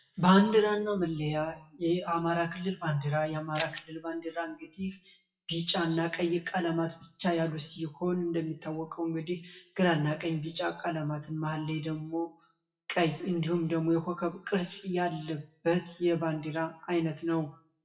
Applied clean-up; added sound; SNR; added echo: classical method WPE with log-MMSE.